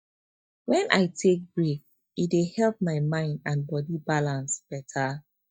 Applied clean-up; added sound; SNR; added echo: neural mask model DeepFilterNet 3.